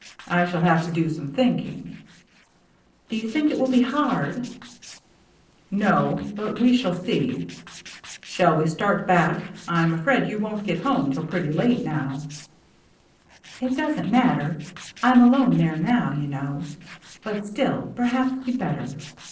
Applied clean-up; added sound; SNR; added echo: neural separator model SepFormer DNS4.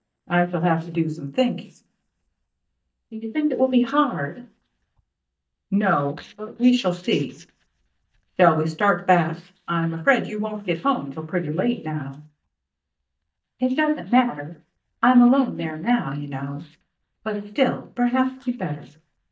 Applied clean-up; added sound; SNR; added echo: neural mask model DeepFilterNet 3.